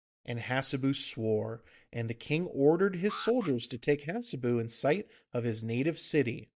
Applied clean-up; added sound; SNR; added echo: neural mask model DeepFilterNet 3.